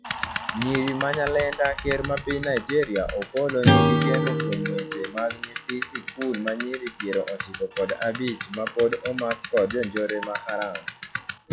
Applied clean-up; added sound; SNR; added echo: classical method log-MMSE.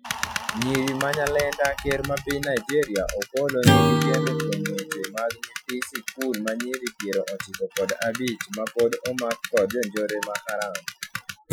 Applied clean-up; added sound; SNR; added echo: classical method Wiener filter.